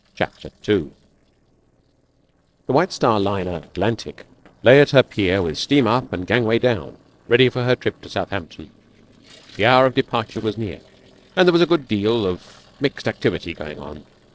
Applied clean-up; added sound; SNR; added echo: neural separator model SepFormer DNS4.